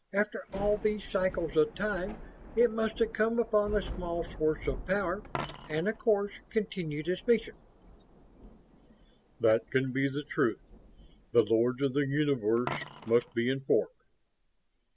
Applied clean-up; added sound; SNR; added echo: none; Coin (dropping) + Thunder / Rain; 14 dB; none.